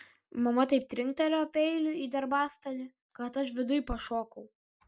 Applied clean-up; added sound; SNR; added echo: none; none; none; none.